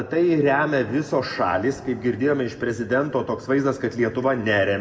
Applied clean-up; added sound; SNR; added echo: none; none; none; reverberation time 1.7 s.